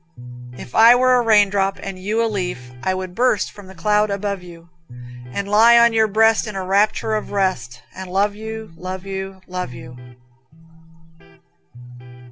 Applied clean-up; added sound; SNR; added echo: none; Electric guitar; 16 dB; none.